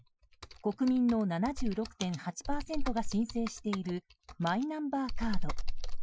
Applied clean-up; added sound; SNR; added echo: classical method Wiener filter.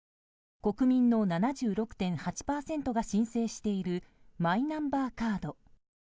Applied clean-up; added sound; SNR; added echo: none; none; none; none.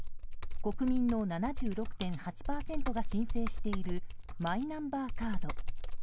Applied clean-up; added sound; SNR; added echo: none; Computer keyboard; -4 dB; none.